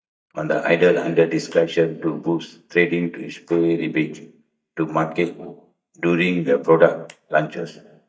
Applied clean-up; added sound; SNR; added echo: neural mask model DeepFilterNet 3.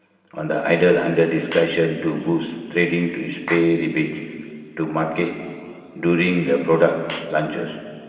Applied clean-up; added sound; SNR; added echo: none; Clapping / Chirp, tweet; 19 dB; reverberation time 2.4 s.